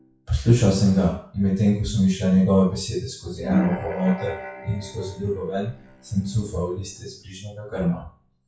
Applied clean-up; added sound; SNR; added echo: classical method WPE with log-MMSE.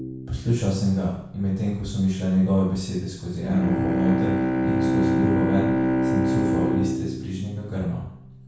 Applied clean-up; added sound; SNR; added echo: none; Bowed string instrument; 1 dB; reverberation time 0.6 s.